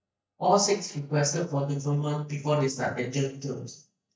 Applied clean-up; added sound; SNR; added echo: neural mask model DeepFilterNet 3.